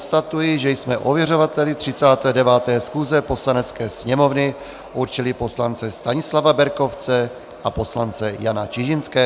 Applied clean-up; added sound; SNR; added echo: none; none; none; none.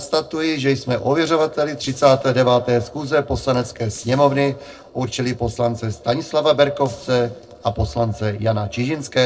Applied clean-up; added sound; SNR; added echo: neural separator model SepFormer DNS4.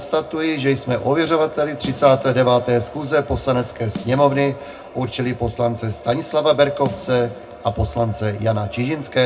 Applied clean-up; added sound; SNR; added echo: none; Snare drum; 19 dB; reverberation time 0.2 s.